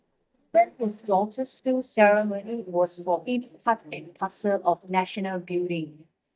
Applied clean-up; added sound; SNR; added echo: neural mask model DeepFilterNet 3.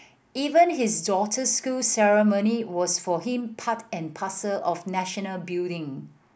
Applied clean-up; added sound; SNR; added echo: none; none; none; none.